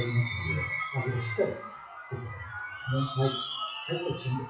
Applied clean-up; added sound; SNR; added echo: classical method WPE with log-MMSE.